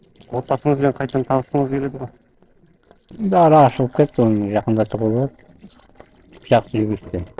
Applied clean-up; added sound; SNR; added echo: neural separator model SepFormer DNS4.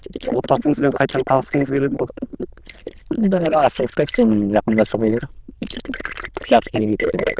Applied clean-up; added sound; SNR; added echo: neural diffusion model UNIVERSE++.